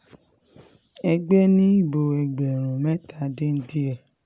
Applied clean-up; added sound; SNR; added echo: none; none; none; none.